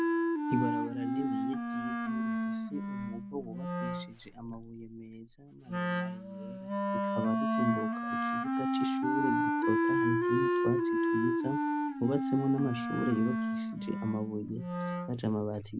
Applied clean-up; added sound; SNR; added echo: none; Wind instrument, woodwind instrument; -4 dB; none.